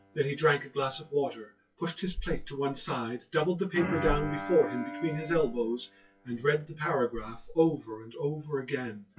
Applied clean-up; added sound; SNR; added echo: classical method WPE with log-MMSE.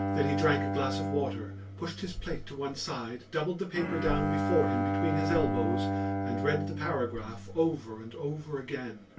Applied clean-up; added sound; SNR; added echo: none; Bowed string instrument; 0 dB; reverberation time 0.1 s.